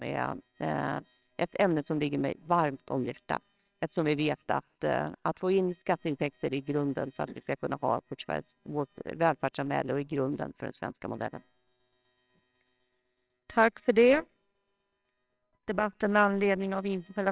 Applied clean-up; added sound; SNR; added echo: neural separator model SepFormer WHAMR!.